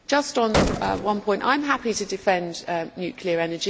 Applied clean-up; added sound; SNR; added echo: none; Gunshot, gunfire; 5 dB; none.